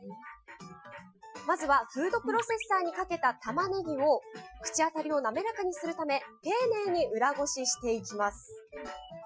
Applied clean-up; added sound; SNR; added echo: classical method Wiener filter.